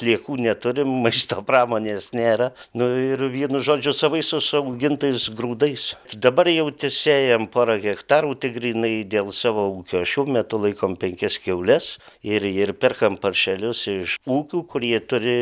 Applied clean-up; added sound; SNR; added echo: none; none; none; none.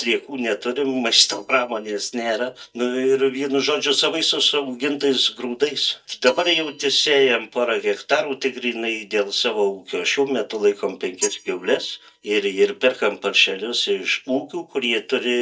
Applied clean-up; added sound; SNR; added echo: neural mask model DeepFilterNet 3.